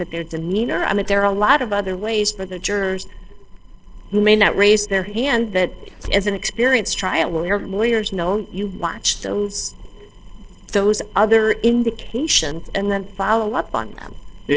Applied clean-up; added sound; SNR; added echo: neural separator model SepFormer DNS4.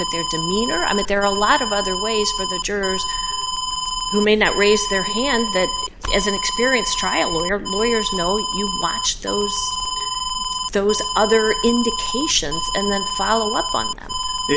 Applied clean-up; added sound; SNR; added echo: none; Alarm; 3 dB; none.